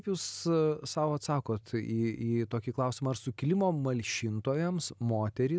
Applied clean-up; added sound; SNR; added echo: none; none; none; none.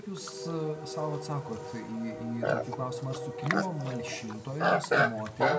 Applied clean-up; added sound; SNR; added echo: none; Livestock, farm animals, working animals; -3 dB; reverberation time 0.7 s.